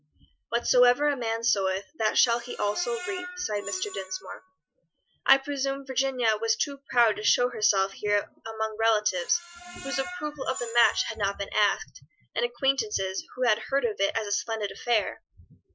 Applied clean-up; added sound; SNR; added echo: classical method Wiener filter.